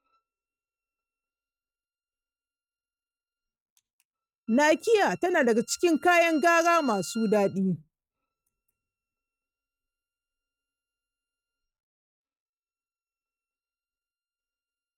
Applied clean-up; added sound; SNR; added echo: neural mask model RNNoise.